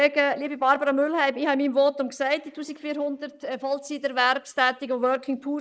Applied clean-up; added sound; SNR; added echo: neural mask model Resemble Enhance denoiser.